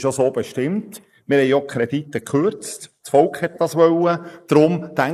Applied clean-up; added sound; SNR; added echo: neural mask model Resemble Enhance denoiser.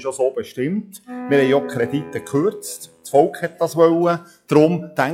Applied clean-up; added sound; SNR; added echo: classical method log-MMSE.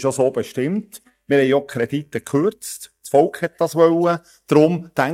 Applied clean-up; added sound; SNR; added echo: neural mask model DeepFilterNet 3.